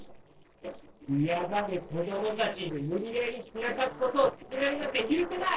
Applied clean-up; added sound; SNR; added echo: neural separator model SepFormer DNS4.